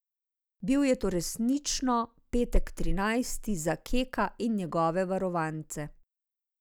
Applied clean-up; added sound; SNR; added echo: none; none; none; none.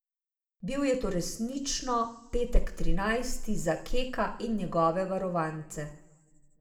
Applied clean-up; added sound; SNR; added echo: none; none; none; reverberation time 1.0 s.